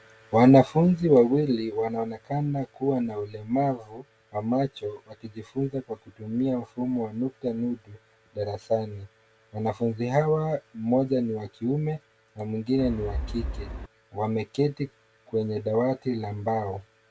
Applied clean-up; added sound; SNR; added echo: none; Wind; 6 dB; none.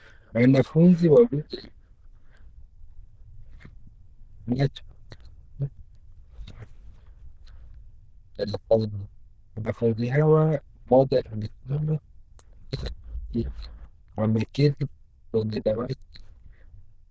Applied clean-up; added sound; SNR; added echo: neural diffusion model UNIVERSE++.